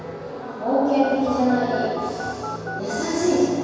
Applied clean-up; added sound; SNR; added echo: none; Telephone; 10 dB; reverberation time 2.2 s.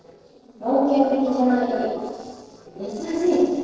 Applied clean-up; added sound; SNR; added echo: neural separator model SepFormer DNS4.